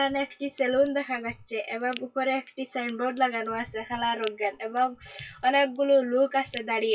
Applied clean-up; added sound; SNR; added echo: classical method WPE with log-MMSE.